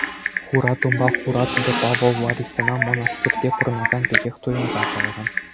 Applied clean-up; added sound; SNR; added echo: none; Typing; 1 dB; none.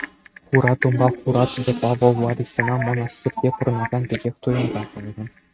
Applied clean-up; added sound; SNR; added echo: neural mask model RNNoise.